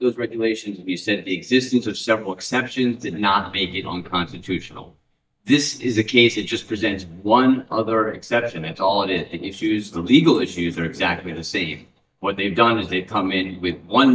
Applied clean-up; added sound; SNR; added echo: neural mask model DeepFilterNet 3.